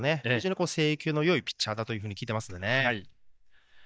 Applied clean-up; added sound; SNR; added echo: neural mask model DeepFilterNet 3.